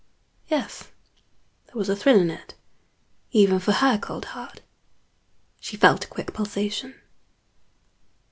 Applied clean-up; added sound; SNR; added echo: none; none; none; none.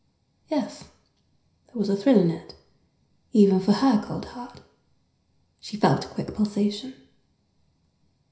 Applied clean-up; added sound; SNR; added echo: none; none; none; reverberation time 0.5 s.